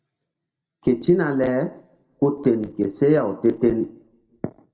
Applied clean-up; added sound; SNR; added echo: none; none; none; reverberation time 0.6 s.